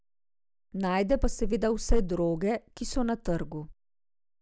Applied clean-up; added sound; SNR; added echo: none; none; none; none.